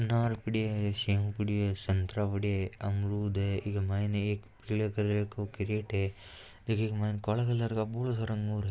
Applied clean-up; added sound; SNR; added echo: none; none; none; none.